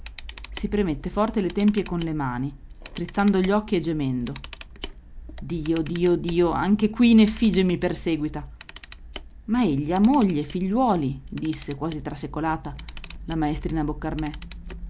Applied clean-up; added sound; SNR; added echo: none; Camera; 14 dB; none.